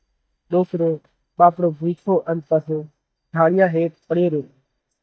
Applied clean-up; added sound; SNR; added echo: neural mask model DeepFilterNet 3.